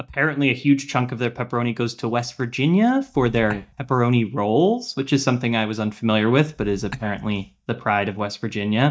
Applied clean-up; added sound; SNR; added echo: neural mask model DeepFilterNet 3.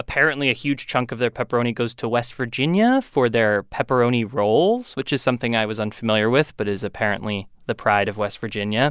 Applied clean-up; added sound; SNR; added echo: none; none; none; none.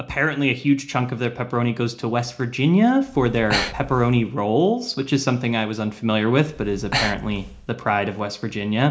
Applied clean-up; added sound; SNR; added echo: none; Breathing; 8 dB; reverberation time 0.4 s.